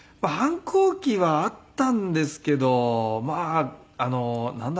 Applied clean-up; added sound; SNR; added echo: none; none; none; none.